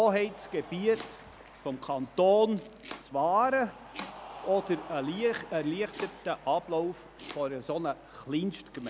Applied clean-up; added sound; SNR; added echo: none; Cheering + Domestic sounds, home sounds; 17 dB; none.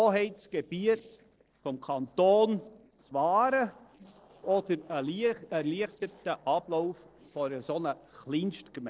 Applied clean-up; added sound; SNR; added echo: neural separator model SepFormer DNS4.